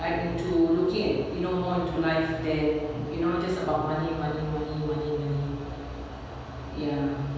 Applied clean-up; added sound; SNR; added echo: none; Musical instrument; 19 dB; reverberation time 1.2 s.